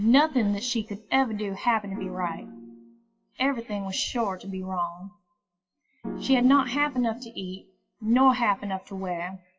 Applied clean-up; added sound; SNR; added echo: classical method WPE with log-MMSE.